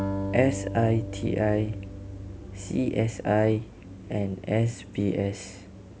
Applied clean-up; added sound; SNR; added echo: none; Acoustic guitar; 9 dB; none.